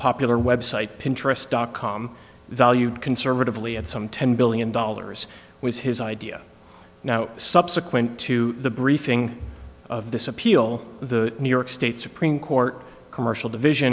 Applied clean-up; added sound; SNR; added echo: none; none; none; none.